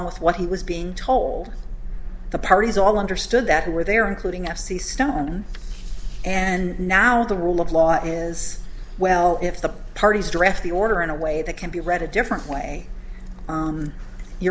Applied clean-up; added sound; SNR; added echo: none; none; none; none.